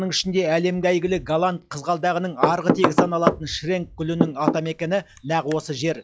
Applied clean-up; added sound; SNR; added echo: classical method log-MMSE.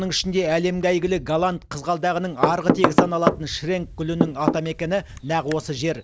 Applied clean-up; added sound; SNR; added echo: none; Knock / Wood; 1 dB; none.